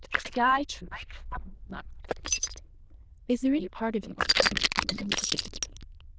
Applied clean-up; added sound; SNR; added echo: neural diffusion model UNIVERSE++.